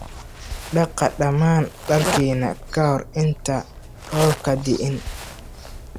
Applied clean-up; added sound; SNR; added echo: none; Zipper (clothing); 9 dB; none.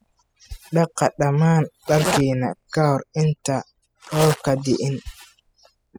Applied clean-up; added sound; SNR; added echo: classical method spectral subtraction.